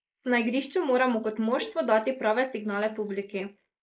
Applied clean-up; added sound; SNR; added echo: neural mask model Resemble Enhance denoiser.